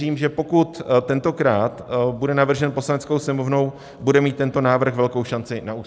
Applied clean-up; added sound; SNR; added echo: none; none; none; none.